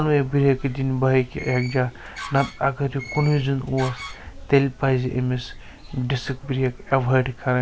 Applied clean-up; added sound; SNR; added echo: none; Door; 15 dB; none.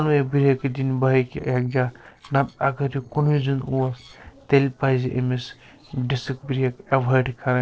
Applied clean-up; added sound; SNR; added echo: neural separator model SepFormer DNS4.